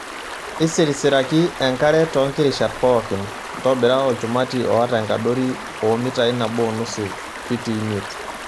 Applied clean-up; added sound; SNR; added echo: none; Stream; 11 dB; none.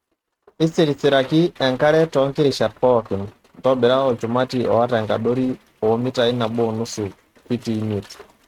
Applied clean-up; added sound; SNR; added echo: neural mask model RNNoise.